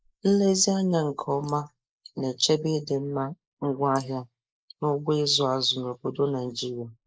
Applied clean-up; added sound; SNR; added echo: neural mask model Resemble Enhance denoiser.